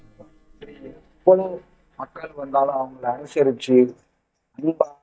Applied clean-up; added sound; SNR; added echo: neural mask model DeepFilterNet 3.